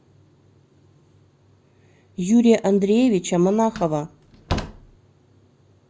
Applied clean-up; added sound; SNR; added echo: none; Slam; 11 dB; none.